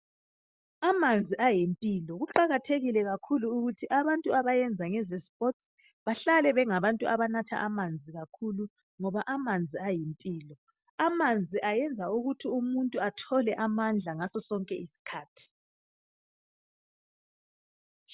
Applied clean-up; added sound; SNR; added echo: none; none; none; none.